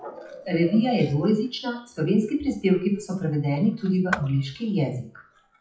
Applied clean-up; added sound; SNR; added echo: classical method WPE with log-MMSE.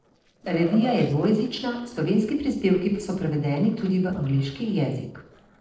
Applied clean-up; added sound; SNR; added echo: neural separator model SepFormer DNS4.